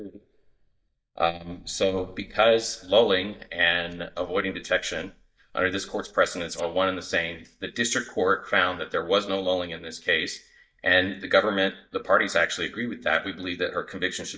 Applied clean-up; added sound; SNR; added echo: neural mask model DeepFilterNet 3.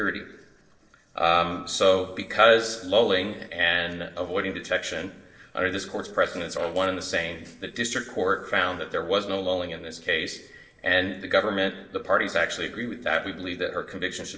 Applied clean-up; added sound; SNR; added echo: neural separator model SepFormer DNS4.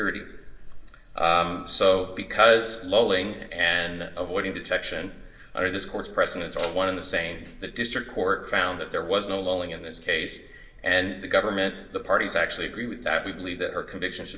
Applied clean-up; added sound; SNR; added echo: none; Rattle (instrument); -1 dB; reverberation time 1.5 s.